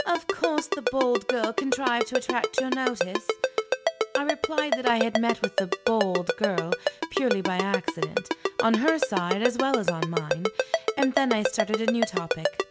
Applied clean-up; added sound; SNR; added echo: none; Ringtone; 0 dB; none.